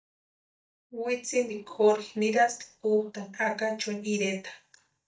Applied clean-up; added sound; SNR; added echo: neural mask model DeepFilterNet 3.